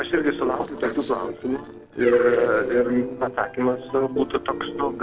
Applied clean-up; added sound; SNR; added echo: neural separator model SepFormer DNS4.